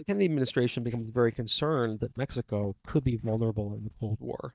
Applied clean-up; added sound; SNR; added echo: neural mask model DeepFilterNet 3.